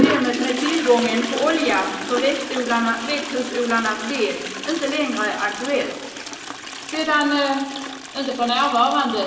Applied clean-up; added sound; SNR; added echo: none; Toilet flush; 6 dB; reverberation time 1.0 s.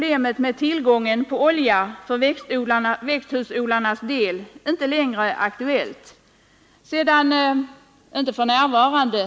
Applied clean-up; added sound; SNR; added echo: none; none; none; none.